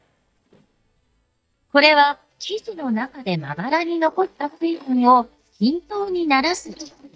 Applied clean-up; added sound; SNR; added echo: neural mask model DeepFilterNet 3.